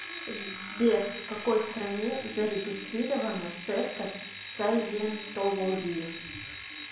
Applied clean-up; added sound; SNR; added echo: none; Alarm; 10 dB; reverberation time 0.7 s.